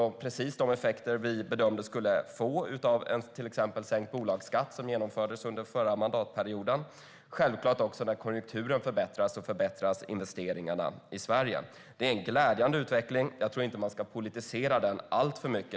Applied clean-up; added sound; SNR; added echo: none; none; none; none.